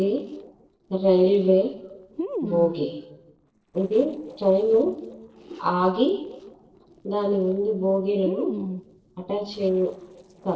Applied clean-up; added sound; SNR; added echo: neural separator model SepFormer DNS4.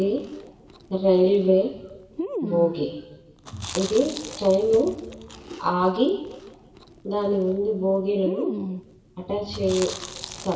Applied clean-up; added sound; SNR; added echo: none; Chewing, mastication; 12 dB; reverberation time 1.0 s.